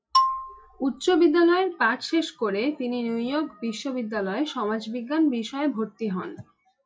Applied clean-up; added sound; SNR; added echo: classical method log-MMSE.